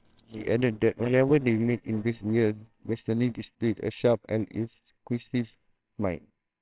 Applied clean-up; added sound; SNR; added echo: neural separator model SepFormer WHAMR!.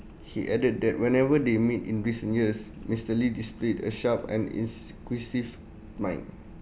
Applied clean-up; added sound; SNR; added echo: none; none; none; none.